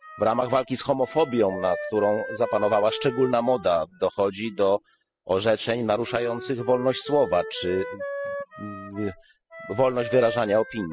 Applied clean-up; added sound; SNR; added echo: classical method spectral subtraction.